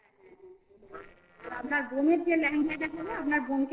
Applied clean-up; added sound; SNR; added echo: neural separator model SepFormer DNS4.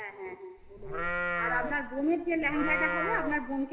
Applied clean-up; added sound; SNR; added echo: none; Livestock, farm animals, working animals; 2 dB; reverberation time 1.7 s.